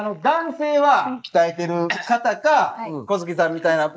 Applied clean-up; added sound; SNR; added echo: neural mask model Resemble Enhance denoiser.